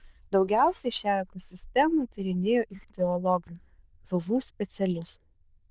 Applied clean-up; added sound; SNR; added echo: neural diffusion model UNIVERSE++.